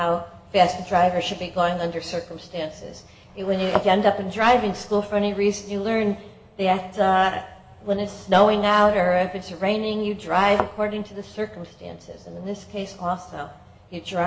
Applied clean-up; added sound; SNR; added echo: none; Thump, thud; 8 dB; reverberation time 1.9 s.